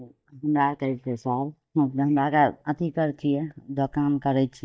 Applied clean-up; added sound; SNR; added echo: neural mask model DeepFilterNet 3.